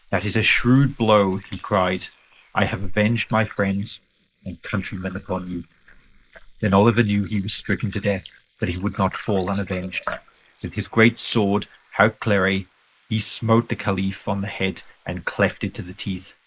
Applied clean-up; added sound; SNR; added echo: neural mask model Resemble Enhance denoiser.